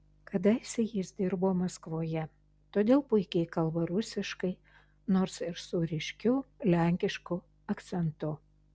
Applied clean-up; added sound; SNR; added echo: none; none; none; none.